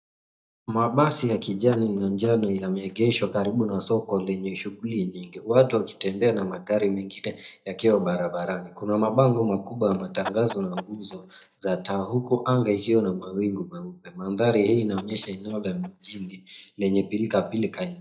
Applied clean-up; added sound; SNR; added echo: neural mask model DeepFilterNet 3.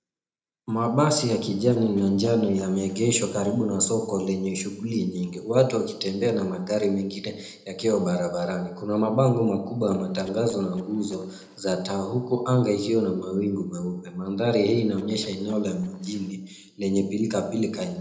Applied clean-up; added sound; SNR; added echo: neural separator model SepFormer DNS4.